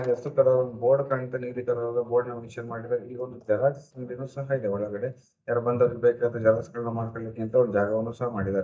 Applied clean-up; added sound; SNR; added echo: neural mask model DeepFilterNet 3.